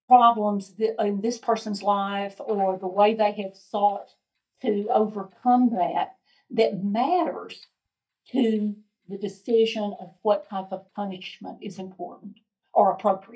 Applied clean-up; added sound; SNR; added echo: neural mask model DeepFilterNet 3.